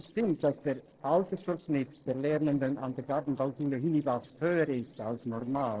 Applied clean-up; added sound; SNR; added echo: neural separator model SepFormer DNS4.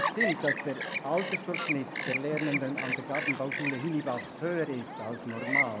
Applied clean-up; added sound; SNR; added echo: none; Chirp, tweet; 1 dB; none.